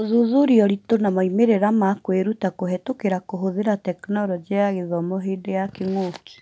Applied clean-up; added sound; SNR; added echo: none; none; none; none.